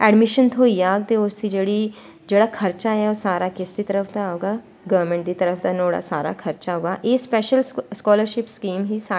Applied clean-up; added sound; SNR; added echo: none; none; none; none.